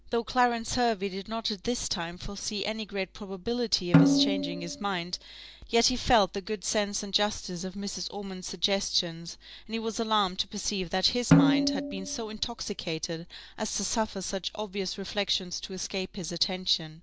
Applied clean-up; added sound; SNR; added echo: none; Snare drum; -2 dB; none.